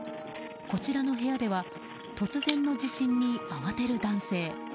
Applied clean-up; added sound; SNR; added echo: none; Shatter; 13 dB; none.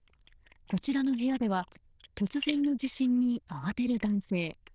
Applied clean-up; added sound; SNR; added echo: neural diffusion model UNIVERSE++.